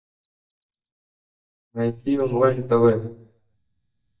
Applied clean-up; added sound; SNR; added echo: neural mask model DeepFilterNet 3.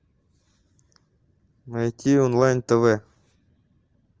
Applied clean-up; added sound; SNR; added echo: none; none; none; none.